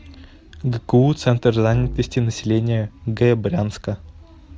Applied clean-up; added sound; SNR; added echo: none; Musical instrument; 17 dB; none.